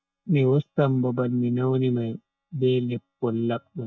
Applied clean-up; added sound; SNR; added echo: neural mask model DeepFilterNet 3.